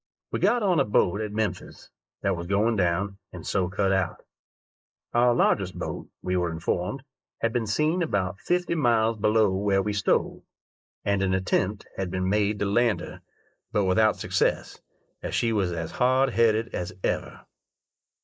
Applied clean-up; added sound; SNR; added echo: neural mask model Resemble Enhance denoiser.